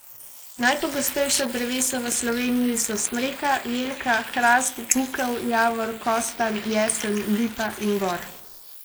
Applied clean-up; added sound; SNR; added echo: neural mask model Resemble Enhance denoiser.